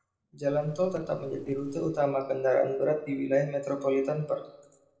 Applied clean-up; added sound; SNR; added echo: neural separator model SepFormer DNS4.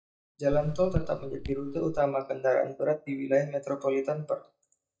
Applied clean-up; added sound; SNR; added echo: neural mask model DeepFilterNet 3.